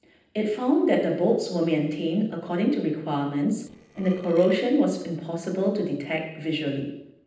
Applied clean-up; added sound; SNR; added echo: neural separator model SepFormer DNS4.